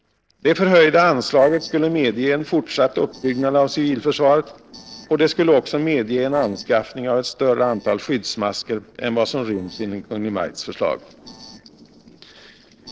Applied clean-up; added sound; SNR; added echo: neural separator model SepFormer DNS4.